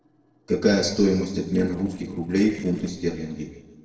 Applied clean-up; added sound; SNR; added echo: neural separator model SepFormer DNS4.